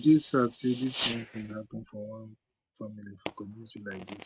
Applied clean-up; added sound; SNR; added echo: neural mask model RNNoise.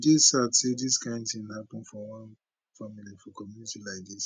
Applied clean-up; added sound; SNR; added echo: none; none; none; none.